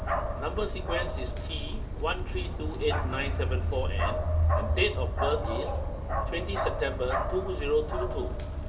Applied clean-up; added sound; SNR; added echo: none; Bark; -4 dB; reverberation time 0.3 s.